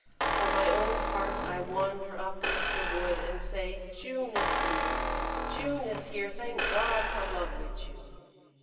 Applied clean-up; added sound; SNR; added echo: none; Squeak; -2 dB; reverberation time 2.5 s.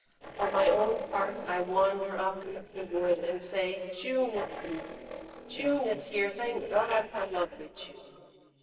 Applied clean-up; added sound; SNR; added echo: neural separator model SepFormer DNS4.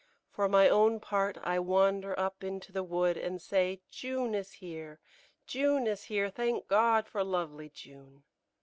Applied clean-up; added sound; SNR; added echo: none; none; none; none.